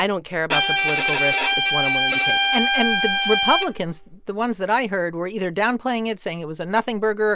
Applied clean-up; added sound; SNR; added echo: none; Bowed string instrument; -3 dB; none.